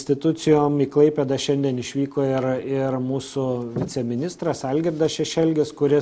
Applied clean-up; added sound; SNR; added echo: none; none; none; none.